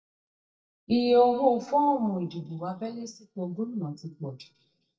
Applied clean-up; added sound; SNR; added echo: neural mask model DeepFilterNet 3.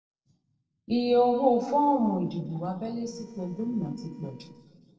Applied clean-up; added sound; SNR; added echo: neural separator model SepFormer DNS4.